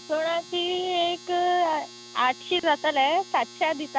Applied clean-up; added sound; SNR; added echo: none; Domestic sounds, home sounds; 19 dB; none.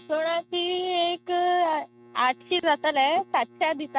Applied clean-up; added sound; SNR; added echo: neural mask model RNNoise.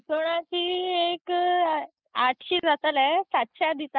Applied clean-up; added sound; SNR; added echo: neural mask model Resemble Enhance denoiser.